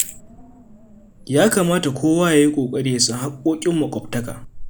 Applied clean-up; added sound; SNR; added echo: none; Wind; 18 dB; none.